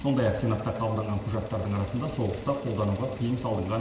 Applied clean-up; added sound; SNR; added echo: none; Engine; 16 dB; reverberation time 2.3 s.